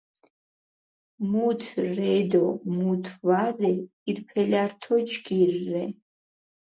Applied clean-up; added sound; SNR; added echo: none; none; none; none.